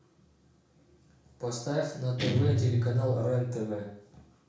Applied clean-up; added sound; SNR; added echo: none; Guitar; 0 dB; reverberation time 0.5 s.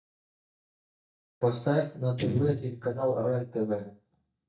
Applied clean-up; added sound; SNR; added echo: neural mask model DeepFilterNet 3.